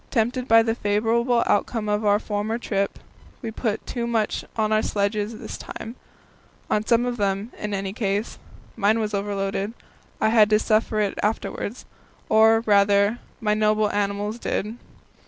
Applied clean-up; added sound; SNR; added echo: none; none; none; none.